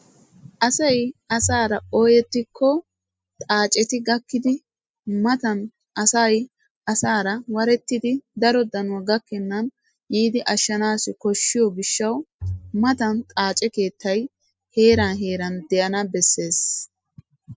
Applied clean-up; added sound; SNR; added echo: classical method spectral subtraction.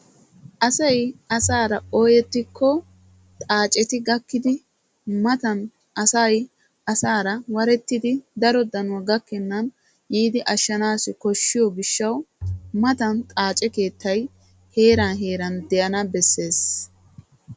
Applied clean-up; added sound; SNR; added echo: none; Bowed string instrument; 15 dB; none.